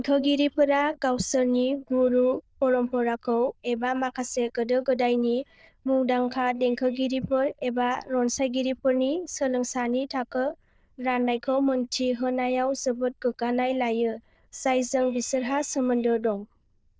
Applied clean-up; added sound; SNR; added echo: neural diffusion model UNIVERSE++.